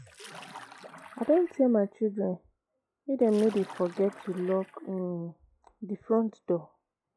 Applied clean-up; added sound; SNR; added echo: classical method log-MMSE.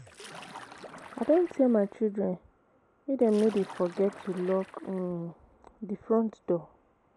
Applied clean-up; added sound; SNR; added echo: none; Splash, splatter; 18 dB; none.